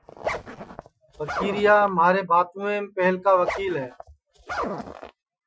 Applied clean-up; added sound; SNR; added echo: classical method Wiener filter.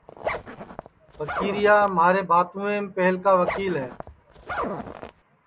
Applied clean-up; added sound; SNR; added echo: none; Zipper (clothing); 9 dB; none.